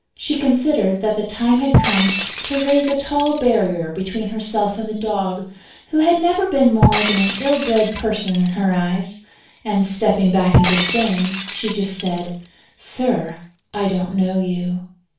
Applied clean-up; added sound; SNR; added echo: none; Shatter; 5 dB; reverberation time 0.4 s.